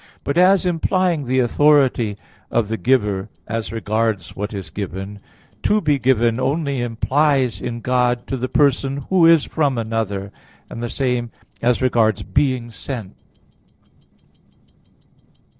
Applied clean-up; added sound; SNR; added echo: neural separator model SepFormer DNS4.